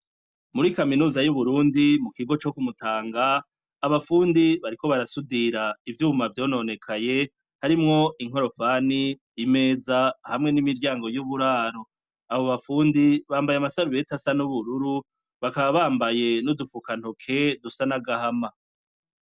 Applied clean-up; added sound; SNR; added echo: none; none; none; none.